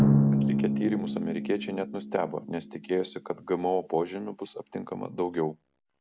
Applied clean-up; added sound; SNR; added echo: none; Drum; -2 dB; none.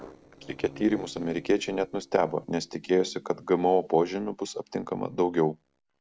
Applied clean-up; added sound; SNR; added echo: neural separator model SepFormer DNS4.